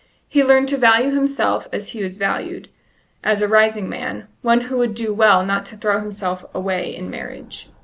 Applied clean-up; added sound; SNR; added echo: none; none; none; none.